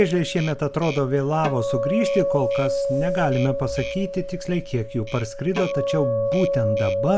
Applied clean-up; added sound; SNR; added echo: none; Acoustic guitar; 2 dB; none.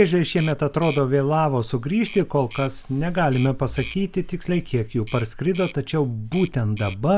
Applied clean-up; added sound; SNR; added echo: none; none; none; none.